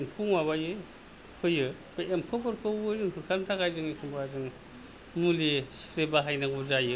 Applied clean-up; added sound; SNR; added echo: none; none; none; none.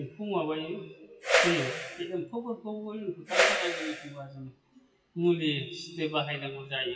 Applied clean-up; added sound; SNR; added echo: classical method WPE with log-MMSE.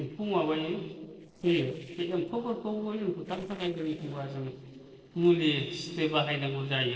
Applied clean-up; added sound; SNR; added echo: neural separator model SepFormer DNS4.